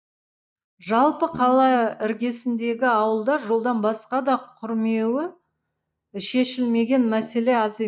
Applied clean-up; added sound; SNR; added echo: neural mask model DeepFilterNet 3.